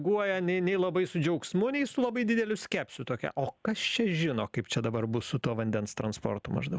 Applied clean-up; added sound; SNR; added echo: none; none; none; none.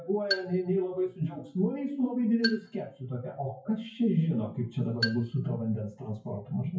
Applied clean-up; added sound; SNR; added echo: classical method WPE with log-MMSE.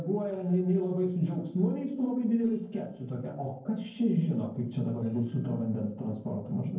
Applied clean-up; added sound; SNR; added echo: neural separator model SepFormer DNS4.